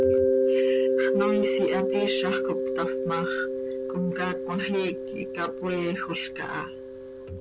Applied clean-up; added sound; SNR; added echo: none; Mallet percussion; -5 dB; none.